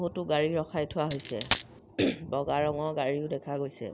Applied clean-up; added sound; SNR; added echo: none; Coin (dropping); -3 dB; none.